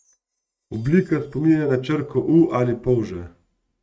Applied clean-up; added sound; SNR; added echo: neural mask model RNNoise.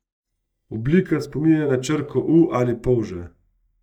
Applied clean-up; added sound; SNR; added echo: neural mask model DeepFilterNet 3.